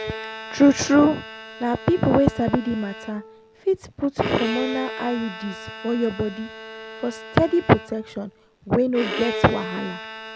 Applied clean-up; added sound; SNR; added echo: none; Bowed string instrument; 11 dB; none.